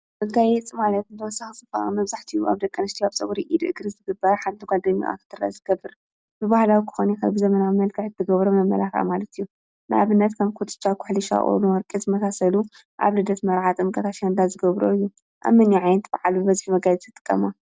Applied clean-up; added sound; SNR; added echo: none; none; none; none.